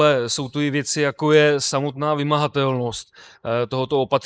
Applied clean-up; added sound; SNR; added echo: neural mask model Resemble Enhance denoiser.